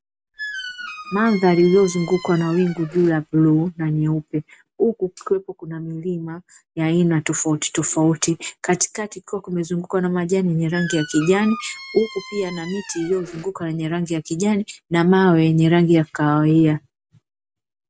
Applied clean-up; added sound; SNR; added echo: none; Squeak; 15 dB; none.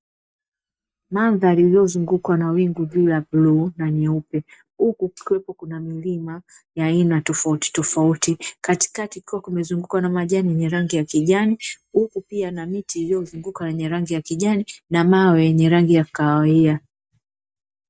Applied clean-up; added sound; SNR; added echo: neural mask model DeepFilterNet 3.